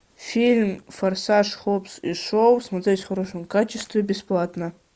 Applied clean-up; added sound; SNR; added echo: none; none; none; none.